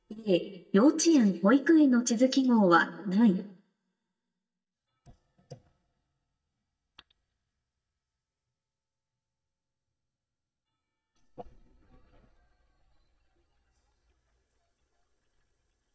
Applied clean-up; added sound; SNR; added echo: neural mask model DeepFilterNet 3.